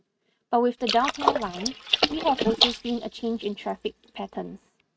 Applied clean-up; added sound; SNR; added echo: neural mask model RNNoise.